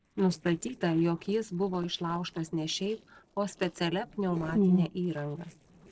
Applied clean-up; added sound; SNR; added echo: neural separator model SepFormer DNS4.